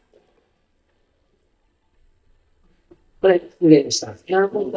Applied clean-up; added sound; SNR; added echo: neural mask model DeepFilterNet 3.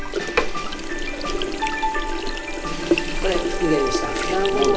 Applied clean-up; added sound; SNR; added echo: none; Sink (filling or washing); 0 dB; reverberation time 2.8 s.